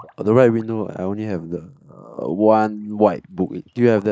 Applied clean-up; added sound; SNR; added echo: neural mask model Resemble Enhance denoiser.